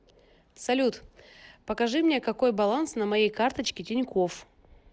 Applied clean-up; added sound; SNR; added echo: none; none; none; none.